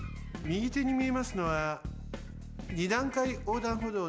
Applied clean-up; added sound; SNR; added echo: none; none; none; none.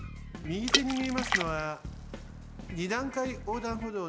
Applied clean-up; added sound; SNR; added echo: none; Water / Splash, splatter; 2 dB; none.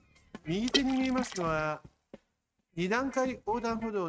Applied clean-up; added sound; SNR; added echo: neural mask model RNNoise.